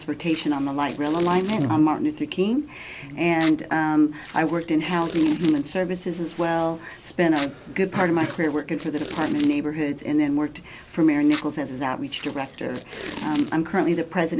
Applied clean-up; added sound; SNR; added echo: none; Packing tape, duct tape; 15 dB; none.